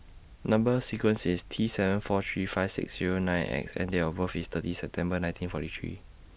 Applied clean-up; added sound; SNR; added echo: none; none; none; none.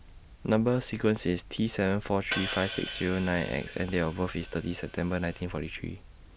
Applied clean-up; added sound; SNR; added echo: none; Hi-hat; 11 dB; none.